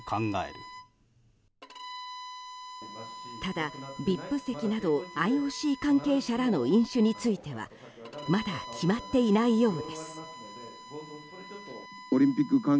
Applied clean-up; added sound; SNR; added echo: none; Bowed string instrument; 16 dB; none.